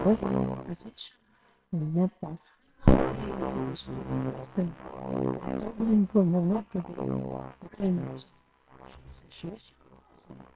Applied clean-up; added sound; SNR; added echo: neural separator model SepFormer WHAMR!.